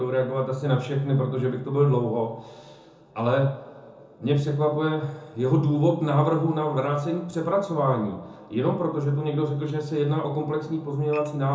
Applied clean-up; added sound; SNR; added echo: none; Dishes, pots, and pans / Glass; 19 dB; reverberation time 0.6 s.